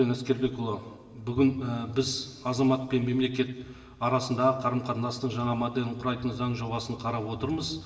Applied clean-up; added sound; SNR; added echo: none; none; none; reverberation time 1.9 s.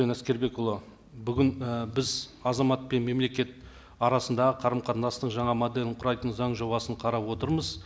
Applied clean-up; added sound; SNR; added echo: none; none; none; none.